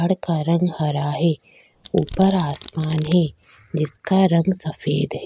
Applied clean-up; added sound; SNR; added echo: none; Domestic sounds, home sounds; 16 dB; none.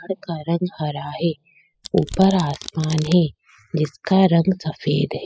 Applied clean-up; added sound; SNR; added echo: classical method spectral subtraction.